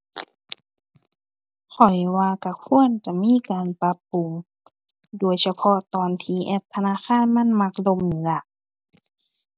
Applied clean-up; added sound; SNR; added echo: none; none; none; none.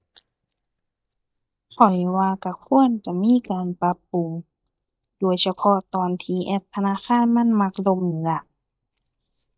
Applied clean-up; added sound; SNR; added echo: neural mask model DeepFilterNet 3.